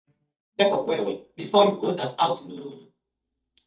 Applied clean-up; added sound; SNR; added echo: neural mask model DeepFilterNet 3.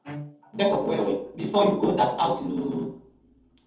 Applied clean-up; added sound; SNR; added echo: none; Bowed string instrument; 17 dB; reverberation time 0.6 s.